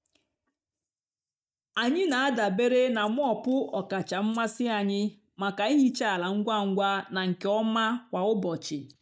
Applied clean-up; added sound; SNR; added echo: neural mask model DeepFilterNet 3.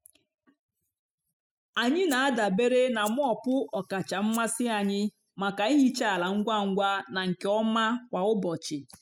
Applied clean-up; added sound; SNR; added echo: classical method spectral subtraction.